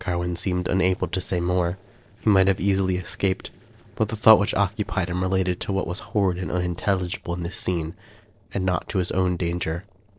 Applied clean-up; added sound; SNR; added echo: neural separator model SepFormer DNS4.